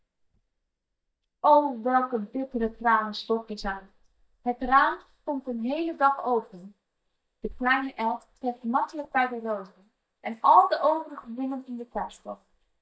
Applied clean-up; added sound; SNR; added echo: neural mask model DeepFilterNet 3.